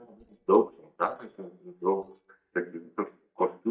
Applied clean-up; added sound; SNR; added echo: neural mask model DeepFilterNet 3.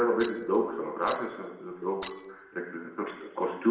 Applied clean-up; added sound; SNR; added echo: none; Shatter; 19 dB; reverberation time 1.0 s.